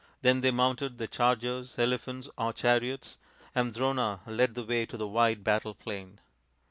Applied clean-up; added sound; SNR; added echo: none; none; none; none.